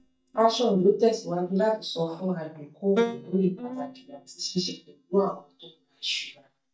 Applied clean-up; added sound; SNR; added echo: neural mask model DeepFilterNet 3.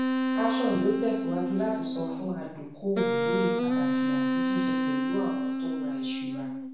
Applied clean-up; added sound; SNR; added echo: none; Wind instrument, woodwind instrument; -4 dB; reverberation time 0.7 s.